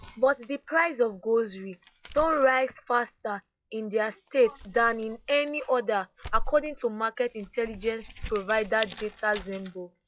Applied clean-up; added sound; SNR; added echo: classical method log-MMSE.